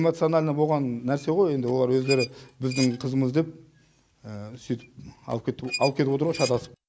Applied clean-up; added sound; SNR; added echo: none; Squeak; 14 dB; none.